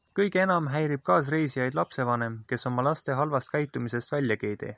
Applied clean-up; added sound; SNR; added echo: none; none; none; none.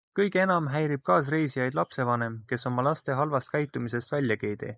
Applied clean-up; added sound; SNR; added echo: neural mask model Resemble Enhance denoiser.